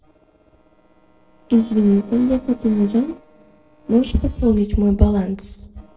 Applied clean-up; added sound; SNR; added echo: neural separator model SepFormer DNS4.